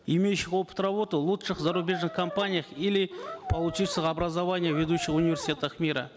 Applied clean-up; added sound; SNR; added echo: none; Brass instrument; 12 dB; none.